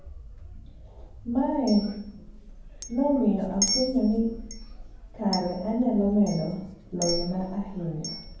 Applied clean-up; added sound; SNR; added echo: none; Chink, clink; 9 dB; reverberation time 0.9 s.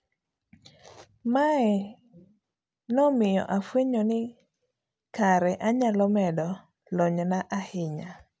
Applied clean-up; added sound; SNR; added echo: none; none; none; none.